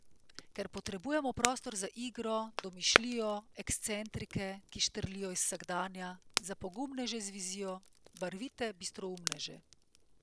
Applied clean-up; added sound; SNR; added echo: none; Crackle; 3 dB; none.